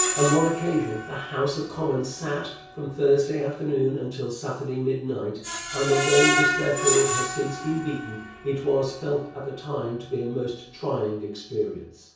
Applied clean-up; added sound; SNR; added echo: none; Screech; 5 dB; reverberation time 0.6 s.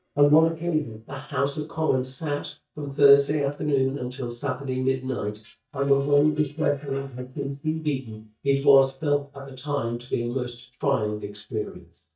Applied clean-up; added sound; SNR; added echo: neural mask model DeepFilterNet 3.